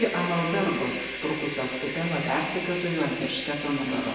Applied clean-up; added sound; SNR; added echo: none; Train; 7 dB; reverberation time 0.9 s.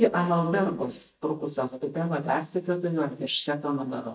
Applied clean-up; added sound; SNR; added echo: neural mask model DeepFilterNet 3.